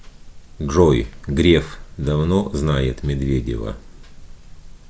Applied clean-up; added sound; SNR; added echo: none; none; none; none.